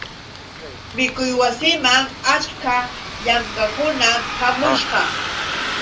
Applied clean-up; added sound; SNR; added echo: none; Bus; 6 dB; reverberation time 0.2 s.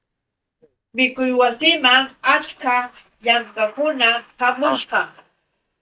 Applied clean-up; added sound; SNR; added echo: neural mask model DeepFilterNet 3.